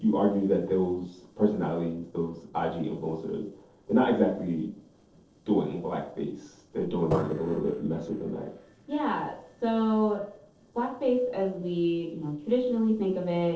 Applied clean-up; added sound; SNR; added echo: neural separator model SepFormer DNS4.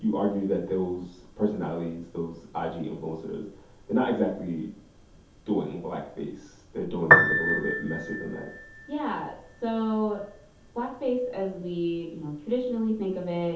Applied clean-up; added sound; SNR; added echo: none; Piano; 2 dB; reverberation time 0.5 s.